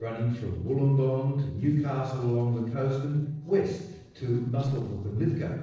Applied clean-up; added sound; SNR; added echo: neural separator model SepFormer DNS4.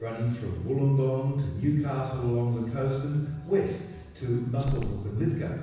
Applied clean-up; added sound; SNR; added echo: none; Growling; 16 dB; reverberation time 1.1 s.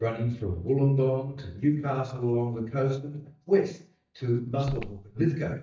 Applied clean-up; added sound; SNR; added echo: neural mask model DeepFilterNet 3.